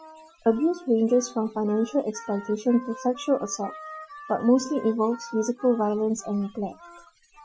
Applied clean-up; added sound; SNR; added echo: classical method Wiener filter.